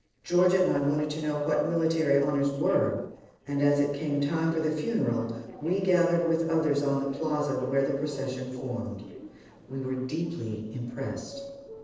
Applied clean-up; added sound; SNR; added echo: neural separator model SepFormer DNS4.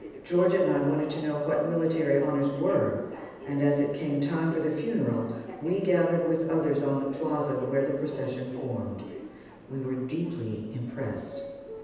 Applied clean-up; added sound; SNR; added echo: none; Subway, metro, underground; 16 dB; reverberation time 1.1 s.